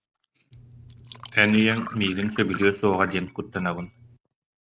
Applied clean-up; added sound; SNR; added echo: neural mask model RNNoise.